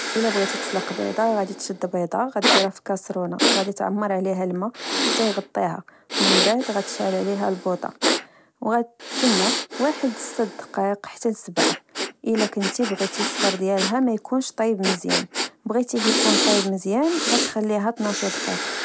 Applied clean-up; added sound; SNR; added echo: none; Breathing; 2 dB; none.